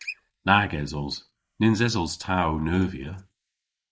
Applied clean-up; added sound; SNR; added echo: neural mask model Resemble Enhance denoiser.